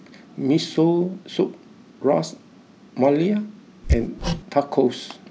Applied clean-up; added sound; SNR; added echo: none; Hammer; 3 dB; none.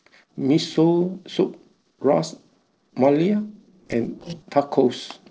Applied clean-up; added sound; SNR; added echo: neural separator model SepFormer DNS4.